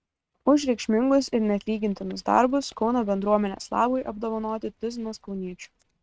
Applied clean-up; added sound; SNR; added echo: neural mask model RNNoise.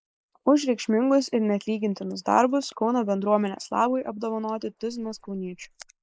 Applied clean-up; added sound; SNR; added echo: neural mask model Resemble Enhance denoiser.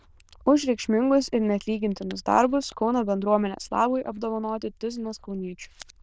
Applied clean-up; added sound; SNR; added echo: neural diffusion model UNIVERSE++.